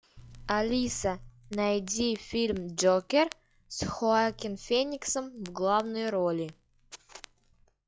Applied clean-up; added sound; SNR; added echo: classical method log-MMSE.